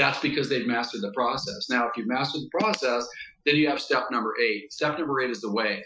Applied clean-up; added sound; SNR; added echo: classical method Wiener filter.